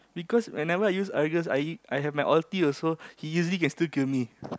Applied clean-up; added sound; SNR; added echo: none; none; none; none.